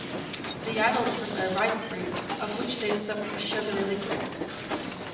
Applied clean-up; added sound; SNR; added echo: none; Hiss; 3 dB; reverberation time 0.7 s.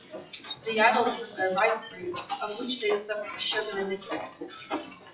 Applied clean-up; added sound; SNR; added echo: classical method WPE with log-MMSE.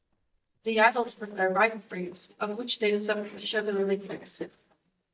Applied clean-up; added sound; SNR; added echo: neural mask model DeepFilterNet 3.